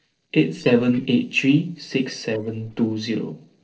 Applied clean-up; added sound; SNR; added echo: neural separator model SepFormer DNS4.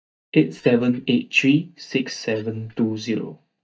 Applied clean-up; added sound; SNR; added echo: neural mask model DeepFilterNet 3.